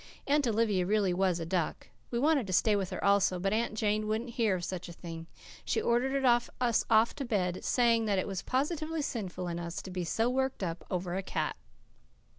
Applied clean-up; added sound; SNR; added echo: none; none; none; none.